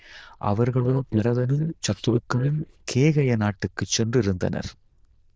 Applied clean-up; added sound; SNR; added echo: neural diffusion model UNIVERSE++.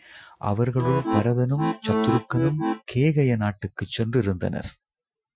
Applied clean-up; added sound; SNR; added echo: classical method Wiener filter.